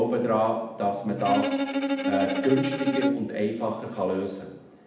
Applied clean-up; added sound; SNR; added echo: none; Bowed string instrument; 1 dB; reverberation time 0.8 s.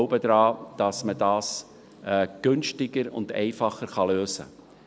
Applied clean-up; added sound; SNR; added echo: none; none; none; none.